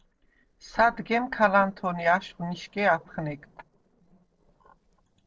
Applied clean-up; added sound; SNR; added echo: neural separator model SepFormer DNS4.